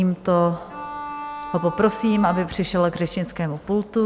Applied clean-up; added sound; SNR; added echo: none; Bowed string instrument; 11 dB; none.